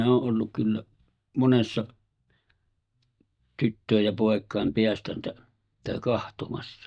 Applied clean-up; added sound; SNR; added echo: neural mask model DeepFilterNet 3.